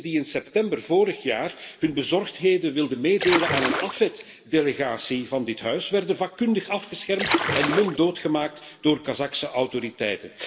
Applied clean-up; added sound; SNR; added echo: none; Splash, splatter; 2 dB; reverberation time 1.6 s.